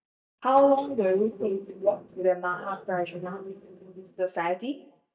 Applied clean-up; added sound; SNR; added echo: neural mask model DeepFilterNet 3.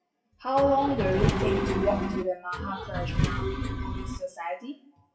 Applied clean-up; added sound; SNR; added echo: classical method WPE with log-MMSE.